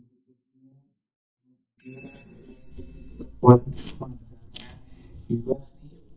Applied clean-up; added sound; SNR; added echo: neural mask model DeepFilterNet 3.